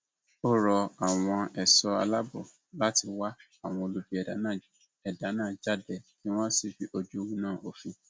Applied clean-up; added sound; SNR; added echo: none; none; none; none.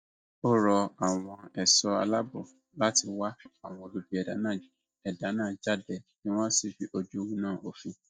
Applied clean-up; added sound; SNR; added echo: neural mask model DeepFilterNet 3.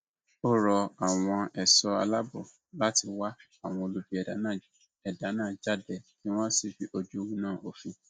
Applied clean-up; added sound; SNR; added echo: neural mask model Resemble Enhance denoiser.